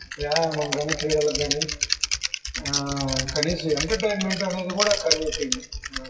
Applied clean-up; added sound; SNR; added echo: classical method WPE with log-MMSE.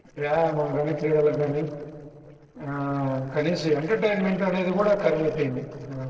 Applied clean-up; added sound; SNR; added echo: neural separator model SepFormer DNS4.